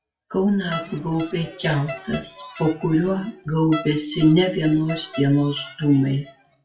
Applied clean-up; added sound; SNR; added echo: classical method WPE with log-MMSE.